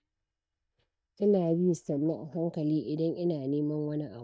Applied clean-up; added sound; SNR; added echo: neural mask model DeepFilterNet 3.